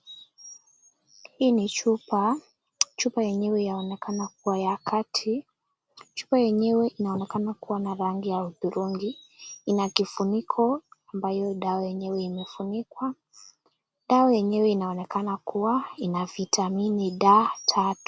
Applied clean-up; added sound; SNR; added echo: none; none; none; none.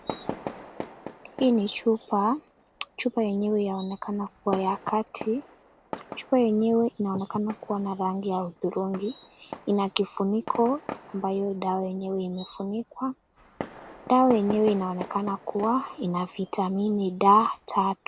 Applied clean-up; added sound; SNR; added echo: none; Fireworks; 15 dB; none.